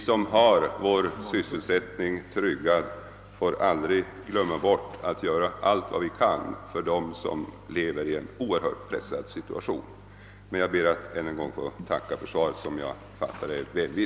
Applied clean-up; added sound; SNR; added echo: none; none; none; none.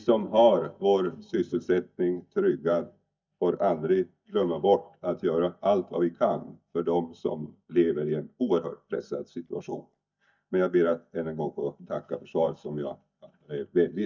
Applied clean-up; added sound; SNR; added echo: neural mask model DeepFilterNet 3.